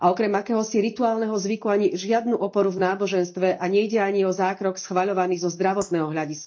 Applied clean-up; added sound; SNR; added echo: neural mask model DeepFilterNet 3.